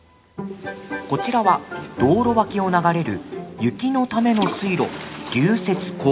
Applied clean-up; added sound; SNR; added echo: none; none; none; none.